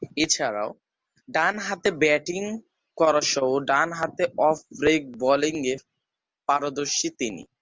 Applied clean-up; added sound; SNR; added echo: none; none; none; none.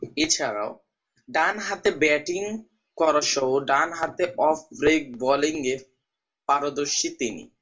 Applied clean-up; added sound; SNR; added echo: none; none; none; reverberation time 0.2 s.